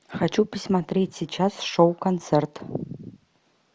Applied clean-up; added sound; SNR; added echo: none; none; none; none.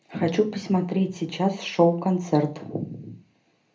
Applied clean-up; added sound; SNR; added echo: none; none; none; reverberation time 0.3 s.